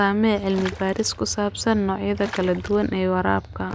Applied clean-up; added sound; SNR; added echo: none; Water / Splash, splatter; 16 dB; none.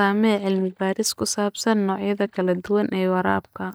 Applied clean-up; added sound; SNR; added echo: neural mask model DeepFilterNet 3.